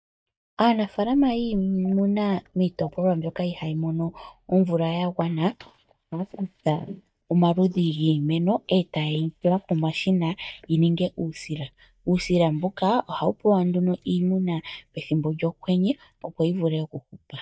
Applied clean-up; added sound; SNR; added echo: neural mask model DeepFilterNet 3.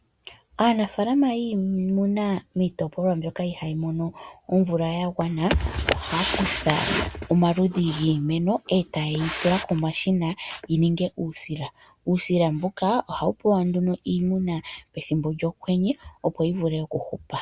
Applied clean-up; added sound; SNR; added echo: none; none; none; none.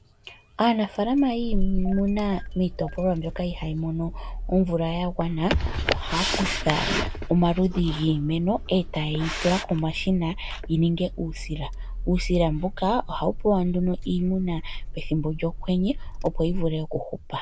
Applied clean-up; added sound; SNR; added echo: none; Engine starting / Car; 6 dB; none.